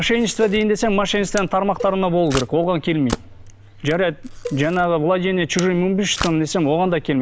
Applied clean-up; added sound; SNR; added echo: none; Camera + Cowbell; 13 dB; none.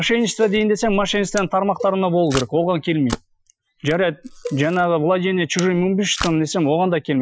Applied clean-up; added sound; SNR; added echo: classical method Wiener filter.